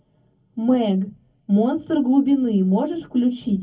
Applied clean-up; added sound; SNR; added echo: none; none; none; reverberation time 0.3 s.